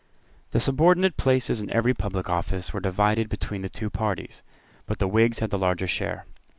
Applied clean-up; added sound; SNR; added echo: none; none; none; none.